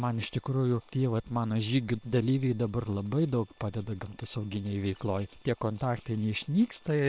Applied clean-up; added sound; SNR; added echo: neural separator model SepFormer WHAM!.